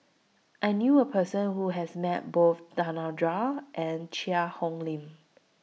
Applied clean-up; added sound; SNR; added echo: none; none; none; none.